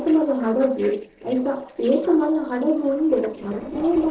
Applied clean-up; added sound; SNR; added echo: neural separator model SepFormer DNS4.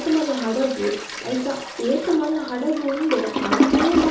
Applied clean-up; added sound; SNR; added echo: none; Toilet flush; 3 dB; reverberation time 0.6 s.